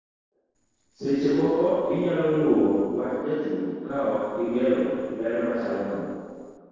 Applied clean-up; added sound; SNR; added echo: neural separator model SepFormer DNS4.